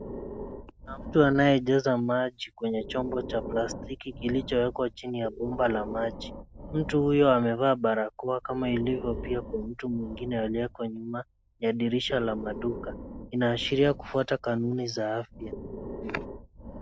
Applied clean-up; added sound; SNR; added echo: none; Breathing; 13 dB; none.